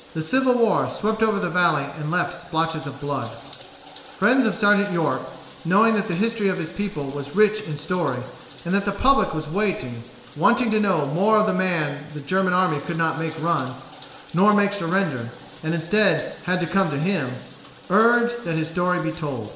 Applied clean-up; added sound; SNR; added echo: none; Bathtub (filling or washing); 12 dB; reverberation time 1.0 s.